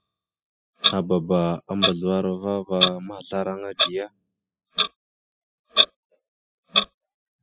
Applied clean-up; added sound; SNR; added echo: classical method spectral subtraction.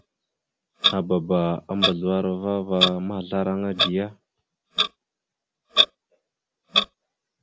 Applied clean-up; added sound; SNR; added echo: none; Clock; 0 dB; none.